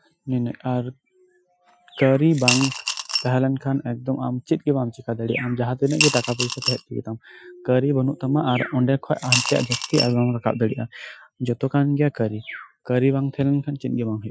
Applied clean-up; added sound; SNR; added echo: classical method Wiener filter.